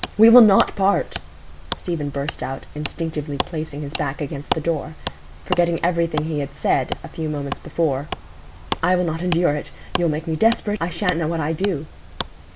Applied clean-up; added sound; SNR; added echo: none; Wood; 11 dB; none.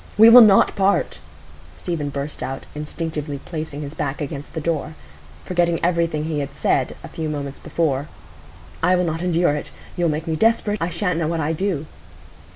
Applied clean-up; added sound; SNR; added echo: none; none; none; none.